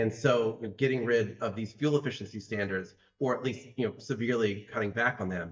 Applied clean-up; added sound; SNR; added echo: neural mask model DeepFilterNet 3.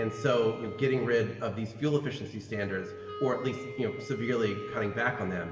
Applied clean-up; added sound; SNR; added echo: none; Wind instrument, woodwind instrument; 12 dB; reverberation time 2.4 s.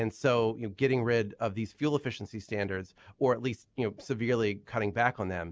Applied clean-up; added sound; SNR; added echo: none; none; none; none.